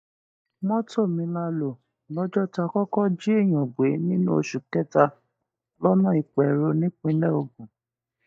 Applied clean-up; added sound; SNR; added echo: neural mask model DeepFilterNet 3.